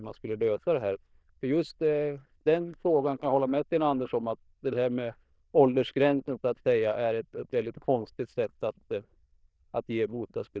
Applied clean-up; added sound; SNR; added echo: neural diffusion model UNIVERSE++.